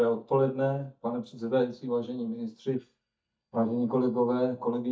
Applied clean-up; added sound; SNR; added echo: neural mask model DeepFilterNet 3.